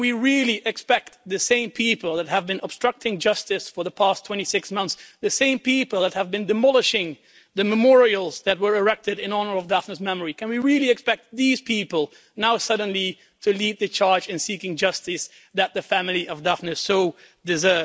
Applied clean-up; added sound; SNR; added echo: none; none; none; none.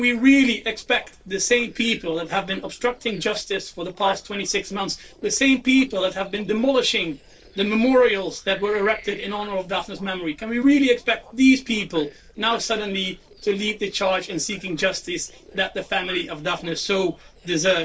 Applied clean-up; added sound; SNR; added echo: neural separator model SepFormer DNS4.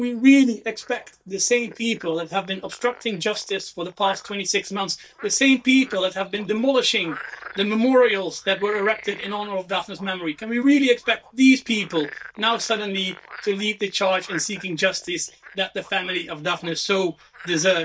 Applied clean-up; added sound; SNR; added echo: neural mask model DeepFilterNet 3.